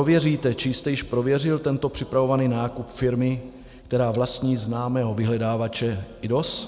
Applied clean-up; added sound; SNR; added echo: none; none; none; none.